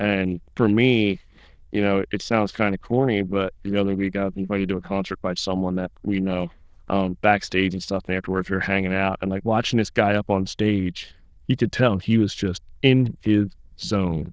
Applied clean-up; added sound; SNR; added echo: neural diffusion model UNIVERSE++.